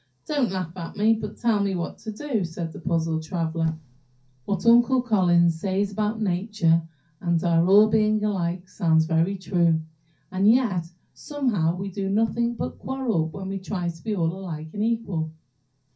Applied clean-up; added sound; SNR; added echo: none; none; none; reverberation time 0.3 s.